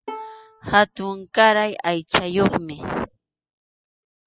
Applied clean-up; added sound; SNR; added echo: classical method spectral subtraction.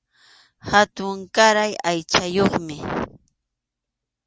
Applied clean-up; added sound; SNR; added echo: none; none; none; none.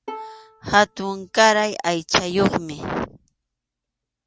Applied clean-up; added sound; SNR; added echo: none; Bowed string instrument; 19 dB; none.